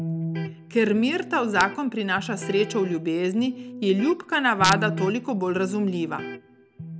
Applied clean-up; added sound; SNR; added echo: none; Electric guitar; 10 dB; none.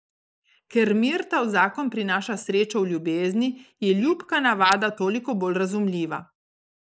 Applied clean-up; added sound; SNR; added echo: neural mask model Resemble Enhance denoiser.